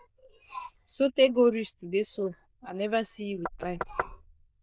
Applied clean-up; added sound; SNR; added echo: neural diffusion model UNIVERSE++.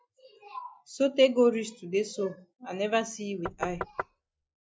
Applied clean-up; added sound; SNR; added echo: neural mask model RNNoise.